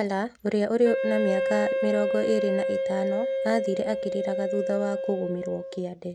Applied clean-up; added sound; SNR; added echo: none; Wind instrument, woodwind instrument; 1 dB; none.